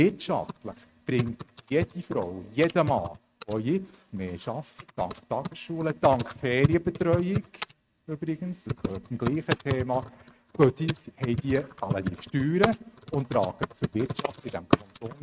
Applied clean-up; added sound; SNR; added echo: neural mask model RNNoise.